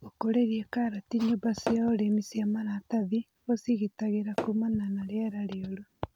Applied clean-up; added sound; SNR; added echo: none; Tap / Hammer; 10 dB; none.